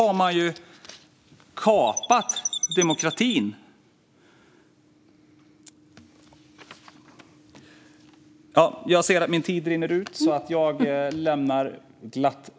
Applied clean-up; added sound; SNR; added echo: none; Chirp, tweet; 5 dB; none.